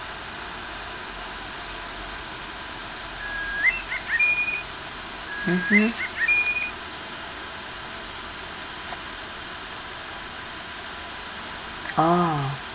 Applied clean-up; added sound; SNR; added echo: none; Bird; -5 dB; none.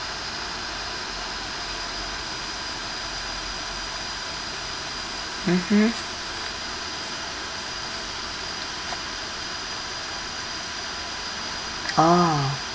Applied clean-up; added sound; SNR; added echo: none; none; none; none.